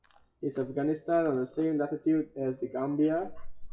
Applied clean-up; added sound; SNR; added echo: classical method WPE with log-MMSE.